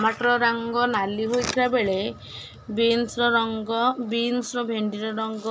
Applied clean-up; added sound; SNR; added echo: none; none; none; none.